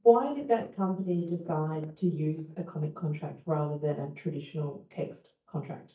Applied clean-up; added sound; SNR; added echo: neural mask model DeepFilterNet 3.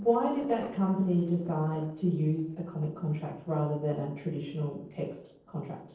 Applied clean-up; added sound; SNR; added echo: neural separator model SepFormer DNS4.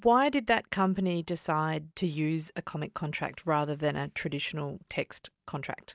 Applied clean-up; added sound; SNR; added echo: none; none; none; none.